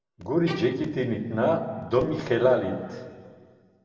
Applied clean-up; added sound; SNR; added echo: none; Bowed string instrument; 16 dB; reverberation time 1.7 s.